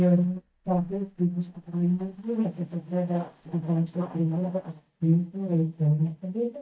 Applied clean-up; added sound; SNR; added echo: neural mask model DeepFilterNet 3.